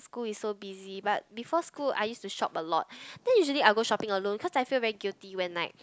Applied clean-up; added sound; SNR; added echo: none; none; none; none.